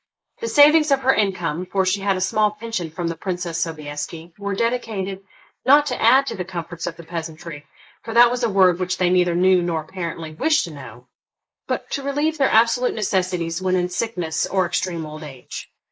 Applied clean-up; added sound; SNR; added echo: neural mask model Resemble Enhance denoiser.